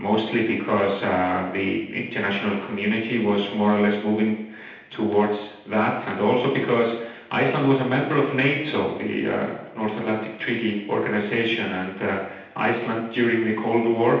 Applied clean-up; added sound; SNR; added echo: none; none; none; reverberation time 0.8 s.